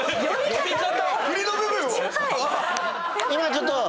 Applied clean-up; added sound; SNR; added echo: none; none; none; none.